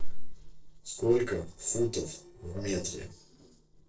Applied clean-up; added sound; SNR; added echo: neural separator model SepFormer DNS4.